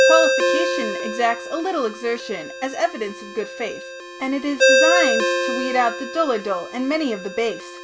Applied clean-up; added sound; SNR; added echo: none; Ringtone; -2 dB; none.